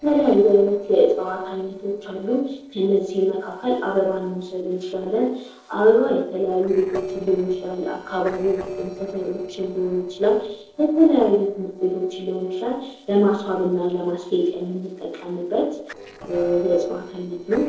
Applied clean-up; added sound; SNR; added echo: neural separator model SepFormer DNS4.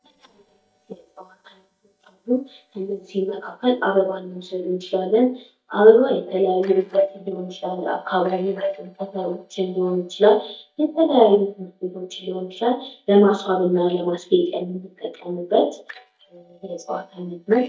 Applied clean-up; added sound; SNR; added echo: neural mask model DeepFilterNet 3.